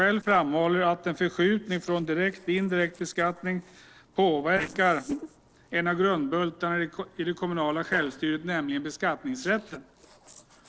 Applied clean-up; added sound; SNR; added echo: neural separator model SepFormer DNS4.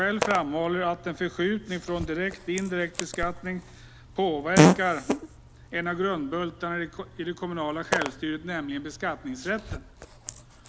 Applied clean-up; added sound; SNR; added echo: none; Fart; 1 dB; none.